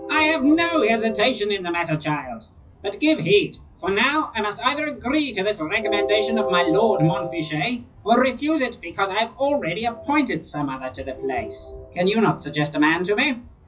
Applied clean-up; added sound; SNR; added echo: classical method WPE with log-MMSE.